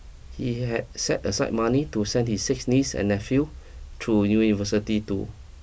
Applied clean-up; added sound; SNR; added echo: none; none; none; none.